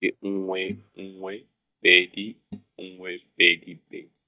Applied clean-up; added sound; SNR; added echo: neural mask model DeepFilterNet 3.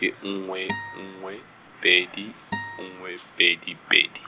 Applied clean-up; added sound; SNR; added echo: none; Acoustic guitar; 12 dB; none.